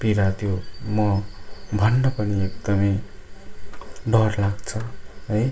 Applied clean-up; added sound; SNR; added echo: none; Squeak; 17 dB; reverberation time 0.2 s.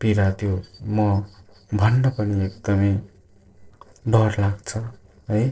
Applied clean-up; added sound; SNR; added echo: neural separator model SepFormer DNS4.